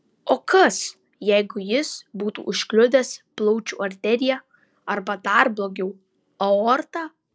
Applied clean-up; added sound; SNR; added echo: none; none; none; none.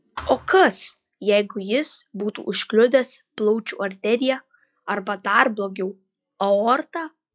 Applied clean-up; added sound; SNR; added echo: classical method log-MMSE.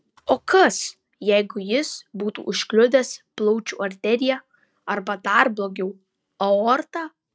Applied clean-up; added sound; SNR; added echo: neural mask model RNNoise.